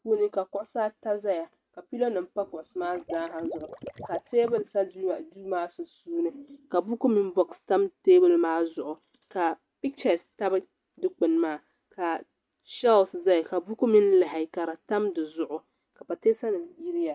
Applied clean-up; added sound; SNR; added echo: neural mask model RNNoise.